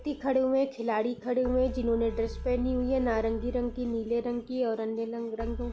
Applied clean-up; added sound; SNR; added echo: none; Keyboard (musical); 11 dB; none.